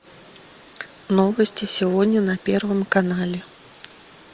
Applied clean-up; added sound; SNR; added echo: none; none; none; none.